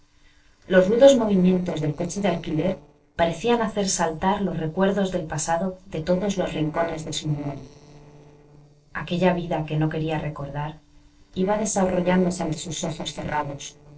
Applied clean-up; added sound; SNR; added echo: neural separator model SepFormer DNS4.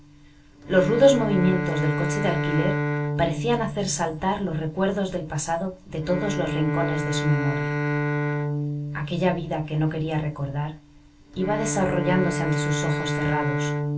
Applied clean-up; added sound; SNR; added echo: none; Bowed string instrument; 2 dB; reverberation time 0.2 s.